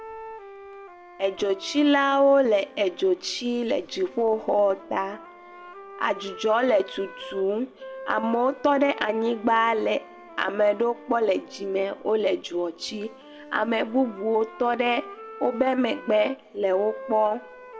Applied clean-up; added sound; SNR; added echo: none; Wind instrument, woodwind instrument; 17 dB; reverberation time 0.7 s.